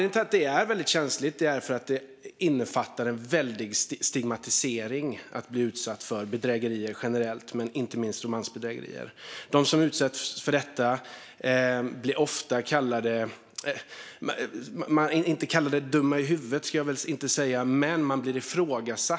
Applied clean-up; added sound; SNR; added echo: none; none; none; none.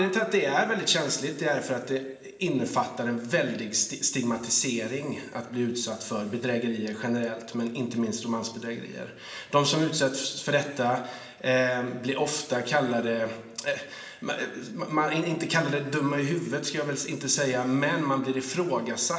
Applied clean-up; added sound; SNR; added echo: none; none; none; reverberation time 1.7 s.